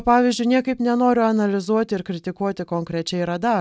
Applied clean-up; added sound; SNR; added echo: none; none; none; none.